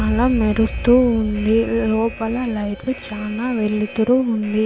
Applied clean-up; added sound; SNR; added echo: none; Alarm; 10 dB; none.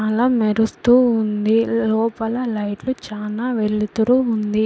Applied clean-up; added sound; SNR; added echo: none; none; none; none.